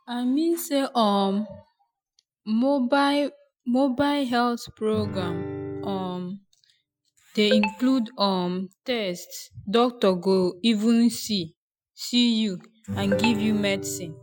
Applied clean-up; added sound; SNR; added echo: classical method Wiener filter.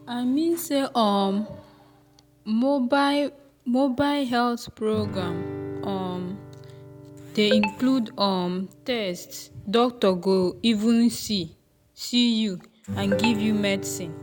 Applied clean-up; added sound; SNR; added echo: none; Guitar; 14 dB; none.